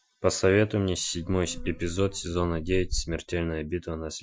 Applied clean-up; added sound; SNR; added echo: classical method Wiener filter.